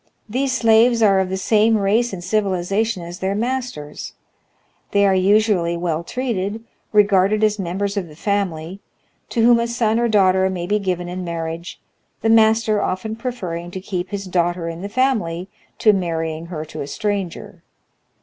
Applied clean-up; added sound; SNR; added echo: none; none; none; none.